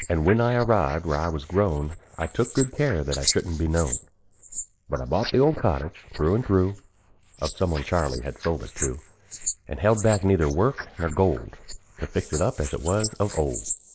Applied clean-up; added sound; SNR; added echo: neural mask model Resemble Enhance denoiser.